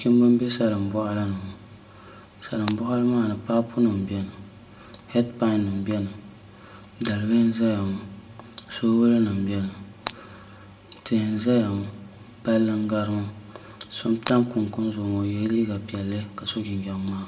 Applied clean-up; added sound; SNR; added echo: none; Shatter; 19 dB; reverberation time 1.0 s.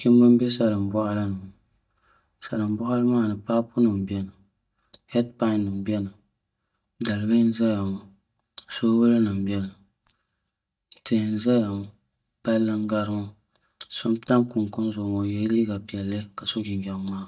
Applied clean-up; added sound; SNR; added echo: neural mask model DeepFilterNet 3.